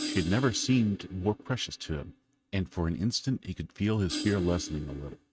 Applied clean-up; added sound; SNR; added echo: neural mask model RNNoise.